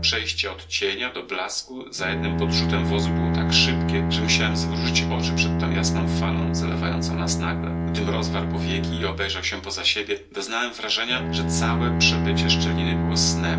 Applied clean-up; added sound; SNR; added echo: none; Bowed string instrument; -2 dB; reverberation time 0.3 s.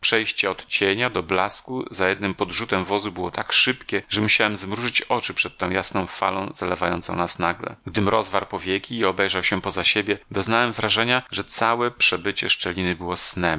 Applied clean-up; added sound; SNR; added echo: none; none; none; none.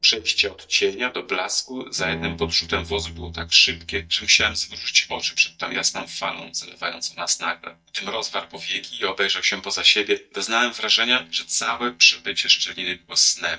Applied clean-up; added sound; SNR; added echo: neural mask model DeepFilterNet 3.